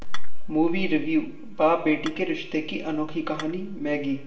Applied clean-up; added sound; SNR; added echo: none; Dishes, pots, and pans / Chink, clink; 19 dB; reverberation time 0.7 s.